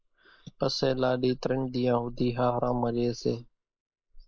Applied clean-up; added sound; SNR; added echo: neural mask model Resemble Enhance denoiser.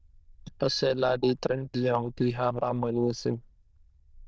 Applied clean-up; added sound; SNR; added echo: neural diffusion model UNIVERSE++.